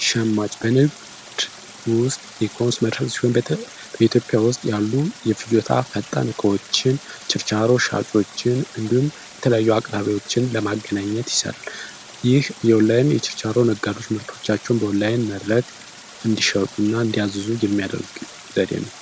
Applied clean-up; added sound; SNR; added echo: none; Stream; 19 dB; none.